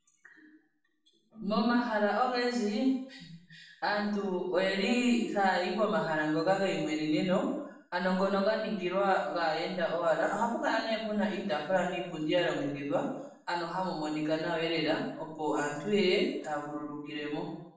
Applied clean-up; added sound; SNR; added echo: none; none; none; reverberation time 0.6 s.